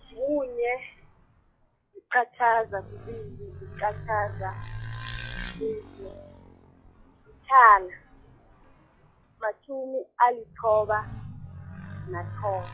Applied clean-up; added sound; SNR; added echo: classical method log-MMSE.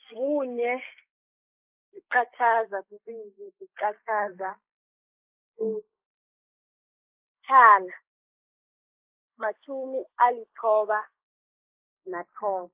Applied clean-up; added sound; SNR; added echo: neural mask model Resemble Enhance denoiser.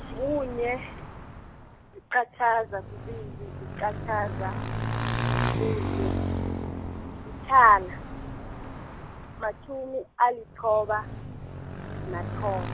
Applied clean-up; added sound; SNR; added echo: none; Motorcycle / Engine; 4 dB; none.